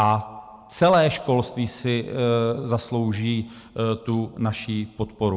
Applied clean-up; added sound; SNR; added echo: none; none; none; none.